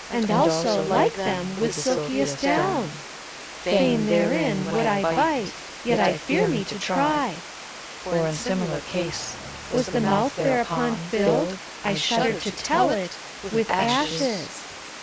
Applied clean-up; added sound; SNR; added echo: none; Water; 14 dB; none.